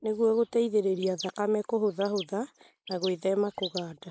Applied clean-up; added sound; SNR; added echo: neural mask model Resemble Enhance denoiser.